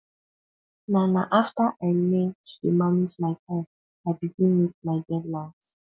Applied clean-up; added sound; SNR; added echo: none; none; none; none.